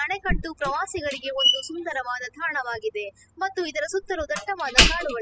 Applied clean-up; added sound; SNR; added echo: classical method spectral subtraction.